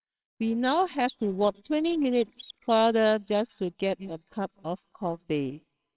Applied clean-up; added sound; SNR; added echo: neural separator model SepFormer WHAMR!.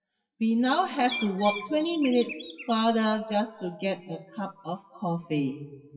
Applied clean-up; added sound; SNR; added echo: classical method WPE with log-MMSE.